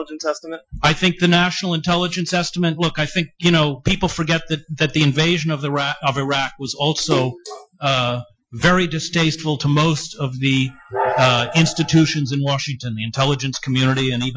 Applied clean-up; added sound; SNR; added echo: classical method Wiener filter.